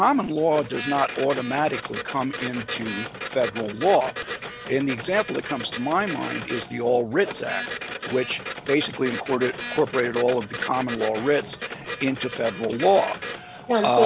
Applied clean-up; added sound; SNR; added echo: none; Printer; 9 dB; none.